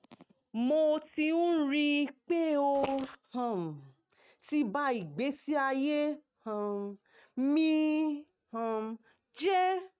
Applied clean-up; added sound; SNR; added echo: neural mask model RNNoise.